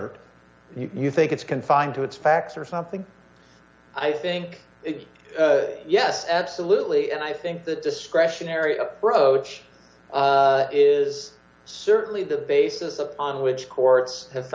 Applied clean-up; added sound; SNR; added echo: none; none; none; none.